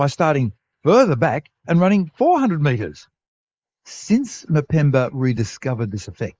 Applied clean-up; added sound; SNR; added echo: neural mask model Resemble Enhance denoiser.